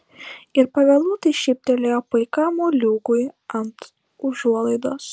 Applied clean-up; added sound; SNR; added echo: none; none; none; none.